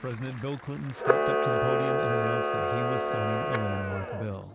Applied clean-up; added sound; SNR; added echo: none; Camera; -5 dB; none.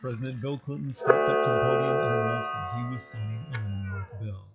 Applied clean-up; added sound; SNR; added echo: classical method log-MMSE.